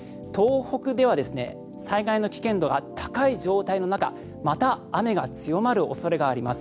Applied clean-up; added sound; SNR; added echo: none; none; none; none.